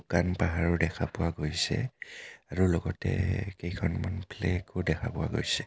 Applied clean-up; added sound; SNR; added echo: none; none; none; none.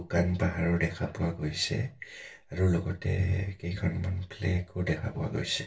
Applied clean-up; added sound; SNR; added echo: none; none; none; reverberation time 0.2 s.